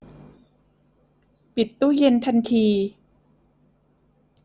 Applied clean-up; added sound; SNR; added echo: none; none; none; none.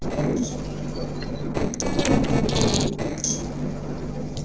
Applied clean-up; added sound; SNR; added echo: neural separator model SepFormer DNS4.